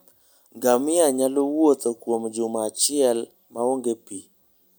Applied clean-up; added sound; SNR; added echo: none; none; none; none.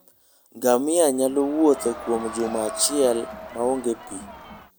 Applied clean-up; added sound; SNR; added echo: none; Crowd; 13 dB; none.